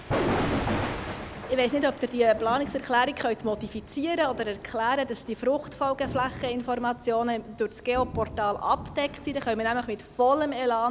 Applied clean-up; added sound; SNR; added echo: none; Thunder; 8 dB; none.